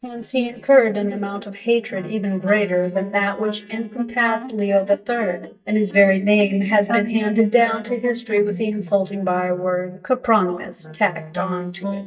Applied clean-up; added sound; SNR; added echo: neural mask model DeepFilterNet 3.